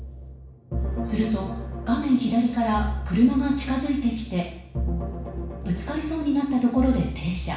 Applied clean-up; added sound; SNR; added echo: none; none; none; reverberation time 0.7 s.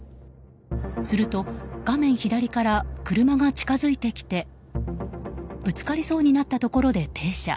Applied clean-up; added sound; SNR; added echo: none; none; none; none.